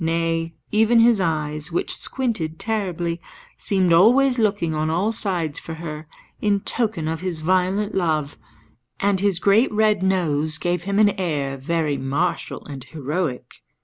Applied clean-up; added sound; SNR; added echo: none; none; none; none.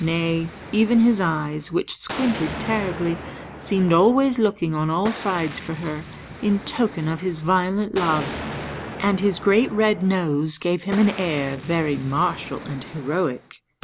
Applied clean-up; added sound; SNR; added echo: none; Explosion; 13 dB; none.